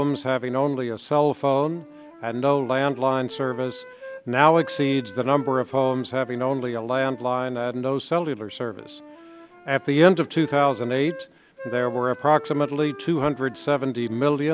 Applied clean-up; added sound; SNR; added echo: none; Wind instrument, woodwind instrument; 18 dB; none.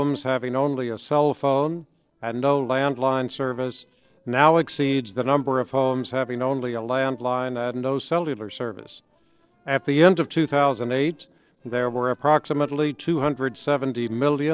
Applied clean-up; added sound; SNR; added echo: neural separator model SepFormer DNS4.